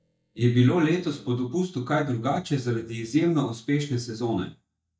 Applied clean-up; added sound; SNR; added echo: neural mask model DeepFilterNet 3.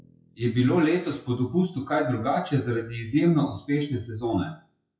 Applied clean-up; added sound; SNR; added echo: classical method WPE with log-MMSE.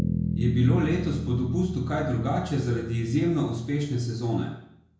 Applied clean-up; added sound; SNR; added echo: none; Bass guitar; 6 dB; reverberation time 0.5 s.